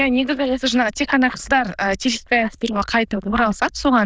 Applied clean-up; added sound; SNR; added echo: neural diffusion model UNIVERSE++.